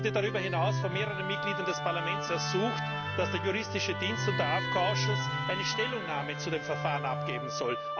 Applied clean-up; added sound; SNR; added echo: none; Musical instrument; 0 dB; none.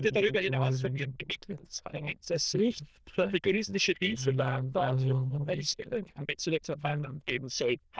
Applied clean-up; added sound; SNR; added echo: neural diffusion model UNIVERSE++.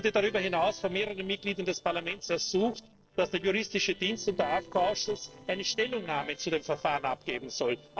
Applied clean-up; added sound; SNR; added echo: neural separator model SepFormer DNS4.